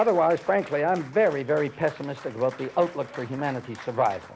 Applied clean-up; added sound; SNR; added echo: none; Applause; 19 dB; none.